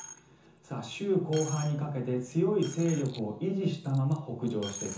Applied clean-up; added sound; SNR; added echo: none; Coin (dropping); 17 dB; reverberation time 0.6 s.